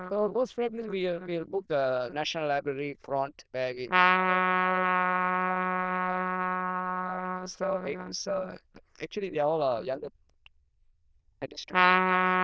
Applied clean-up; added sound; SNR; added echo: neural diffusion model UNIVERSE++.